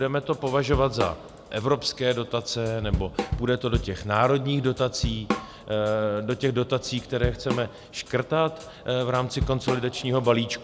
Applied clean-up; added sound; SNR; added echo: none; Drum / Drum kit; 8 dB; none.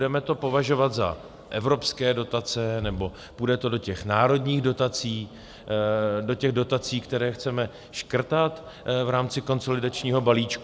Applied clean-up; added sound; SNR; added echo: none; none; none; none.